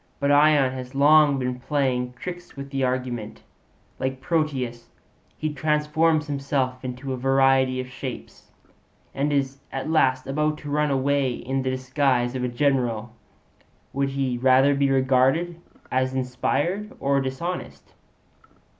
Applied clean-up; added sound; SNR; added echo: none; none; none; none.